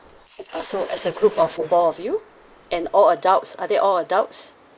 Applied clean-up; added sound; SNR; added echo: neural mask model Resemble Enhance denoiser.